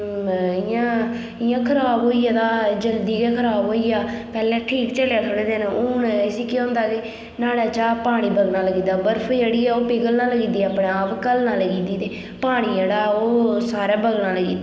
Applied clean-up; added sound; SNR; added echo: none; none; none; none.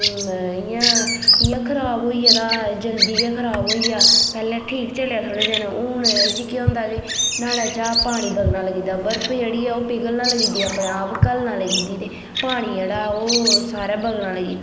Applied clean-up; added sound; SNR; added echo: none; Bird vocalization, bird call, bird song; -1 dB; none.